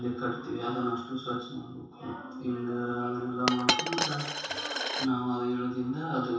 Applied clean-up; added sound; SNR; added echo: none; Coin (dropping); 2 dB; reverberation time 0.7 s.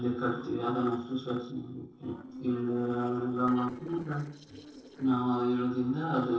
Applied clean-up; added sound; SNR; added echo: neural separator model SepFormer DNS4.